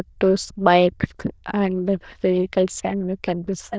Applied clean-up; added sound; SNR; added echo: neural diffusion model UNIVERSE++.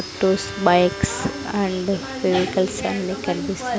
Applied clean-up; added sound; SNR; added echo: none; Domestic sounds, home sounds + Bowed string instrument; 14 dB; none.